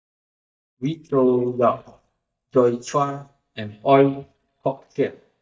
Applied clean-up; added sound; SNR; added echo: neural mask model DeepFilterNet 3.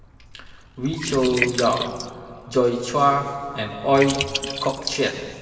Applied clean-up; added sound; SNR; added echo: none; Liquid; 9 dB; reverberation time 2.6 s.